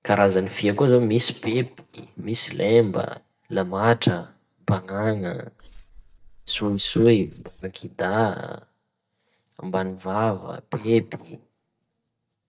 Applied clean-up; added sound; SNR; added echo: neural mask model DeepFilterNet 3.